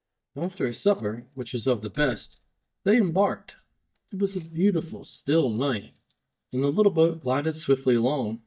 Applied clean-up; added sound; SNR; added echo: neural mask model DeepFilterNet 3.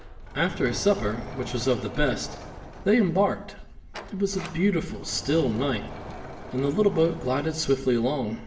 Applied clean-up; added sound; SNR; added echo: none; Sliding door; 13 dB; reverberation time 0.8 s.